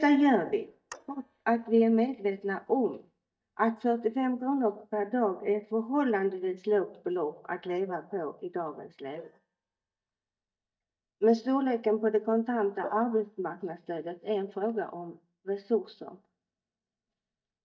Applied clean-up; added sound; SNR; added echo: neural mask model DeepFilterNet 3.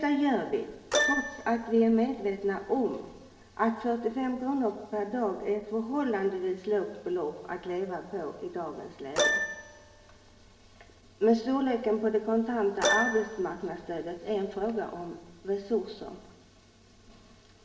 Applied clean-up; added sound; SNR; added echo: none; Keyboard (musical); 5 dB; reverberation time 0.8 s.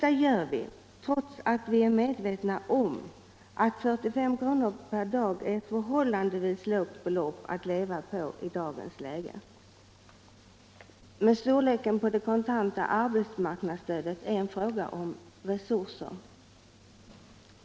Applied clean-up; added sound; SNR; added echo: none; none; none; none.